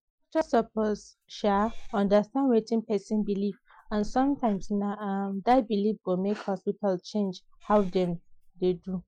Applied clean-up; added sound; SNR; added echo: classical method Wiener filter.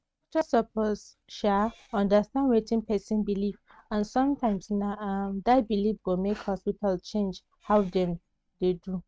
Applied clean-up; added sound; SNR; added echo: neural mask model RNNoise.